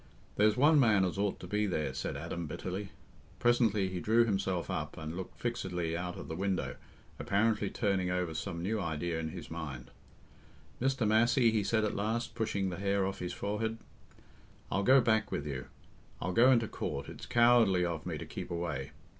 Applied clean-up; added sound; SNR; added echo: none; none; none; none.